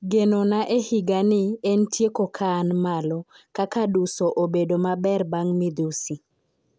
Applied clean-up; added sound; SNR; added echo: none; none; none; none.